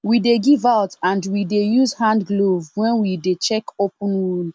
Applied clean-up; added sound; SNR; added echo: none; none; none; none.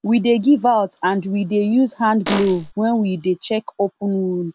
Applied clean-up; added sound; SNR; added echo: none; Fart; 7 dB; none.